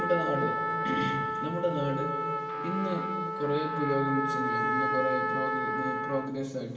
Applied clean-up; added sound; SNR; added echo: none; Trumpet; -1 dB; reverberation time 2.8 s.